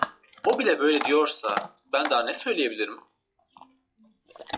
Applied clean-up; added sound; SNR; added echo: classical method log-MMSE.